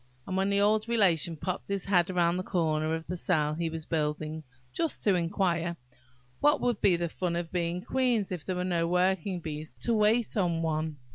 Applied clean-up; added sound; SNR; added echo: none; none; none; none.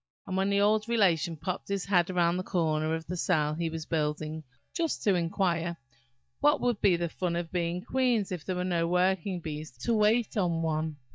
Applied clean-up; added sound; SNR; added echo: neural mask model DeepFilterNet 3.